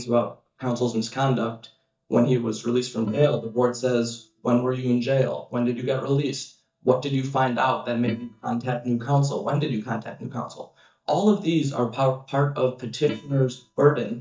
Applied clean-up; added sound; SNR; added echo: neural mask model DeepFilterNet 3.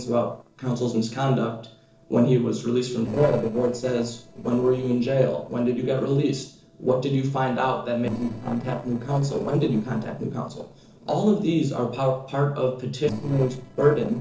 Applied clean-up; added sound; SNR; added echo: neural separator model SepFormer DNS4.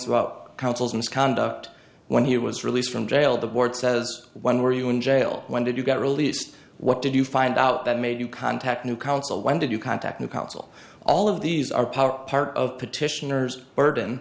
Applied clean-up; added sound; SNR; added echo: none; none; none; none.